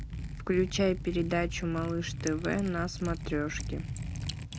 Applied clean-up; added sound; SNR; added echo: none; Liquid; 6 dB; none.